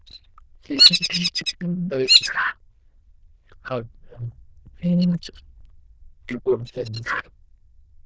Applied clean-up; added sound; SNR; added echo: neural diffusion model UNIVERSE++.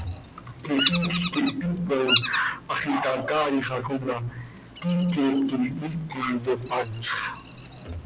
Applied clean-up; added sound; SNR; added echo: none; Bird vocalization, bird call, bird song; 0 dB; none.